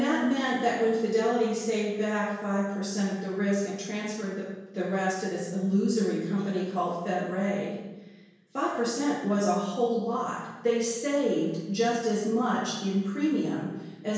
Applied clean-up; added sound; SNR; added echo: none; none; none; reverberation time 1.0 s.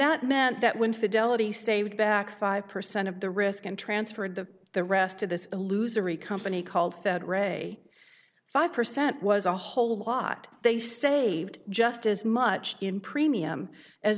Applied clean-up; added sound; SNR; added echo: none; none; none; none.